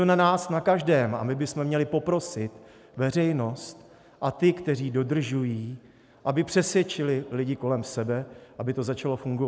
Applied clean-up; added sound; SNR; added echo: none; none; none; none.